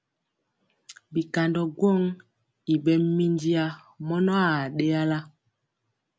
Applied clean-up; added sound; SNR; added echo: none; none; none; none.